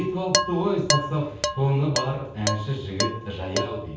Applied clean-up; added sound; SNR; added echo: none; Dishes, pots, and pans; 3 dB; reverberation time 0.7 s.